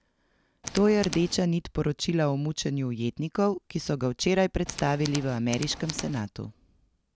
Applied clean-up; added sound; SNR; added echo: none; Tools; 11 dB; none.